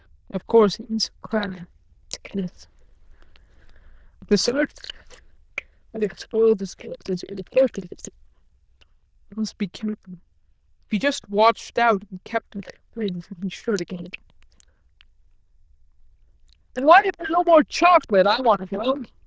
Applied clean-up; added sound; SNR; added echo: neural diffusion model UNIVERSE++.